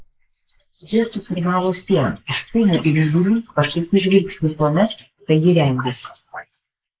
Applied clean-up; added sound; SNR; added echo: neural mask model Resemble Enhance denoiser.